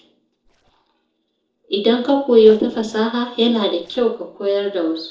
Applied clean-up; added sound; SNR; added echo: neural separator model SepFormer DNS4.